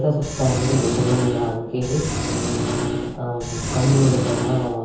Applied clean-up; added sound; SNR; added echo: none; Engine; 2 dB; reverberation time 0.7 s.